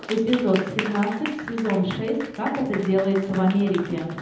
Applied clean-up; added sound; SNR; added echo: none; Applause; 12 dB; reverberation time 0.8 s.